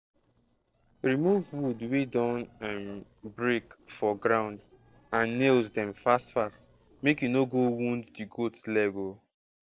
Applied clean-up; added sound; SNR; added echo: neural separator model SepFormer DNS4.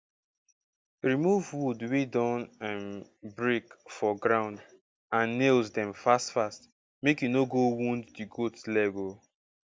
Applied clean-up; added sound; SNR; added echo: none; none; none; none.